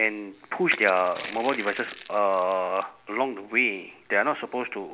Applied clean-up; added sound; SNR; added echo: none; Crushing; 13 dB; none.